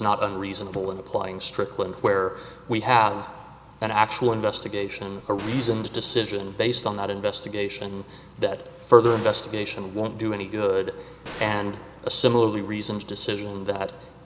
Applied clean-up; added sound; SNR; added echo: none; Gunshot, gunfire; 19 dB; none.